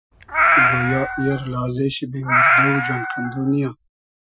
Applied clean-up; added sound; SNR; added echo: classical method Wiener filter.